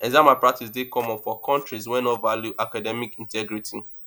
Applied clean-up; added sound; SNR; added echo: none; Camera; 17 dB; none.